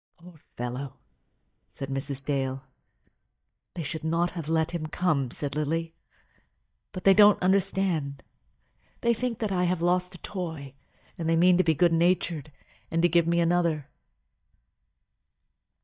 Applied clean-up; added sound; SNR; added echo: neural mask model DeepFilterNet 3.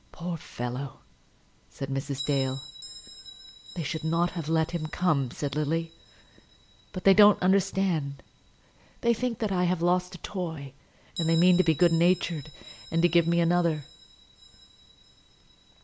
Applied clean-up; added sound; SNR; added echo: none; Bell; 19 dB; none.